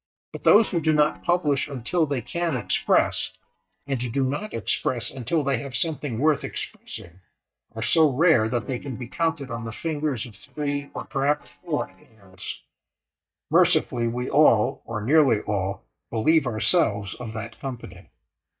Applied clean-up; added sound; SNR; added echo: neural mask model DeepFilterNet 3.